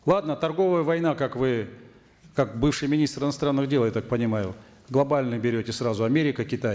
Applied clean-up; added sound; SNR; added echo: none; none; none; none.